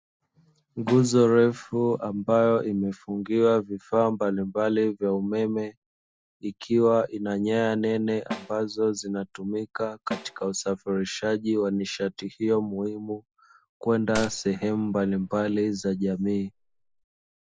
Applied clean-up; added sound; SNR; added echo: none; Snare drum + Gunshot, gunfire; 15 dB; none.